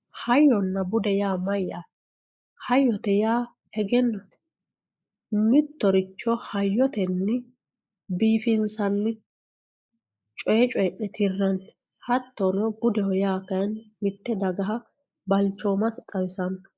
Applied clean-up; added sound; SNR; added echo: neural mask model Resemble Enhance denoiser.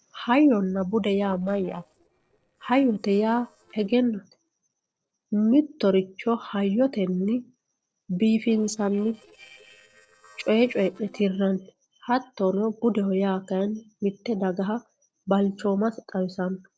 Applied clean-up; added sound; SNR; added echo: neural separator model SepFormer DNS4.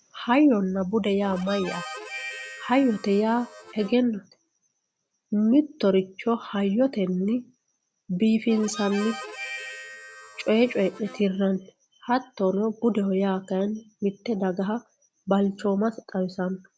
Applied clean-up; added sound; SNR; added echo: none; Harmonica; 14 dB; none.